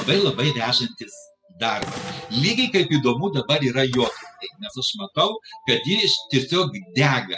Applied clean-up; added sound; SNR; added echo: classical method spectral subtraction.